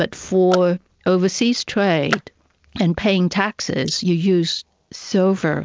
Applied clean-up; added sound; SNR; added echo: neural mask model Resemble Enhance denoiser.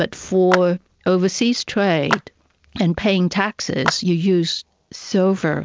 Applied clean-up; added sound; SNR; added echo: none; Clapping; 11 dB; none.